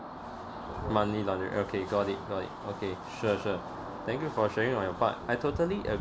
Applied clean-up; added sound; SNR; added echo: none; none; none; none.